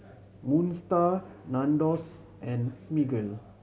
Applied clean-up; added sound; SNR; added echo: none; none; none; none.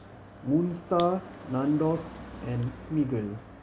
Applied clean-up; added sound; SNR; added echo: none; Fire + Car passing by; 15 dB; none.